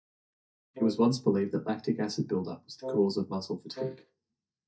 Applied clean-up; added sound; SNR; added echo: neural mask model DeepFilterNet 3.